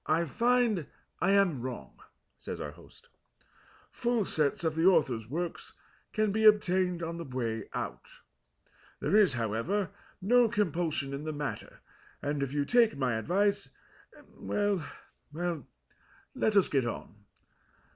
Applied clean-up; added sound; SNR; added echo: none; none; none; none.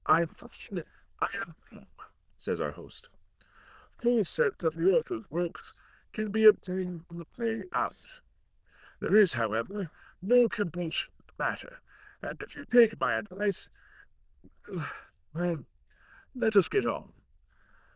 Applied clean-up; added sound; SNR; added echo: neural diffusion model UNIVERSE++.